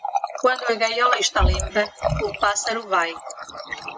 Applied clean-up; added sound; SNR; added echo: none; Water tap, faucet; 3 dB; none.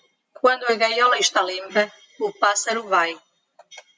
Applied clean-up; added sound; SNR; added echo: none; none; none; none.